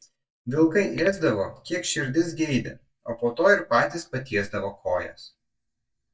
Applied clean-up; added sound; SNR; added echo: neural mask model DeepFilterNet 3.